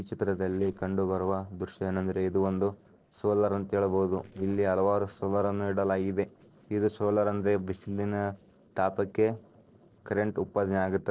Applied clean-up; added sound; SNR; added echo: neural separator model SepFormer DNS4.